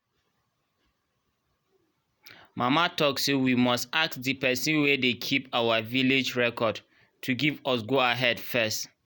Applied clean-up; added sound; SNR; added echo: none; none; none; none.